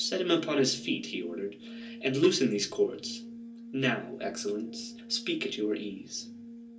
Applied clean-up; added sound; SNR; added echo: none; Brass instrument; 14 dB; reverberation time 0.3 s.